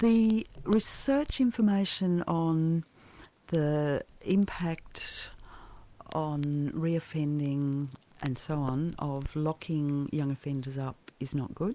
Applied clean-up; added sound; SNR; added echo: neural mask model Resemble Enhance denoiser.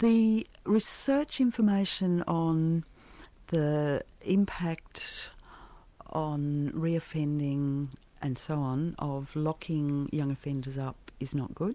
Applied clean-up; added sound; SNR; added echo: none; none; none; none.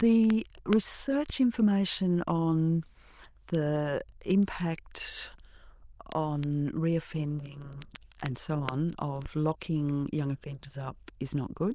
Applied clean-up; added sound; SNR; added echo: neural diffusion model UNIVERSE++.